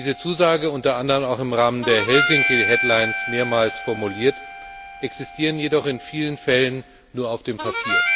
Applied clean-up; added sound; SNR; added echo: none; Harmonica; 5 dB; none.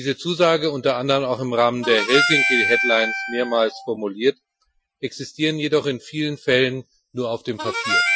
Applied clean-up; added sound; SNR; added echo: classical method Wiener filter.